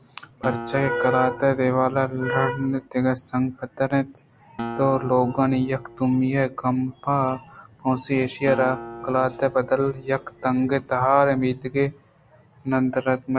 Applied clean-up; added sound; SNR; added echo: none; Acoustic guitar; 15 dB; none.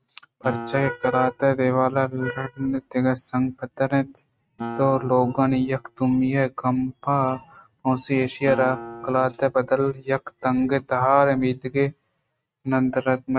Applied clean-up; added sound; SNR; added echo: neural mask model RNNoise.